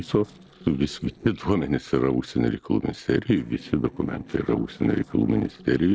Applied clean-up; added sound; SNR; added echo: neural separator model SepFormer DNS4.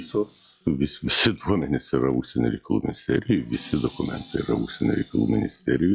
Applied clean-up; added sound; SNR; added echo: classical method log-MMSE.